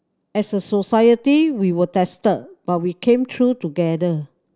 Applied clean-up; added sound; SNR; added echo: none; none; none; none.